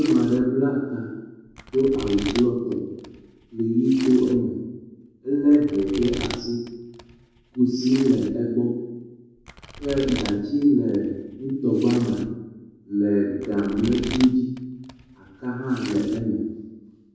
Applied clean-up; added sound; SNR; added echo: none; Domestic sounds, home sounds; 17 dB; reverberation time 1.1 s.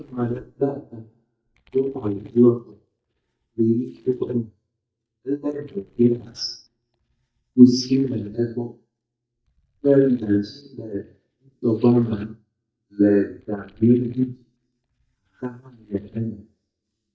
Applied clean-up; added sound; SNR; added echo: neural mask model DeepFilterNet 3.